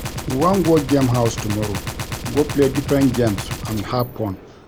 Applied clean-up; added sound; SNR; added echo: none; Gunshot, gunfire; 8 dB; none.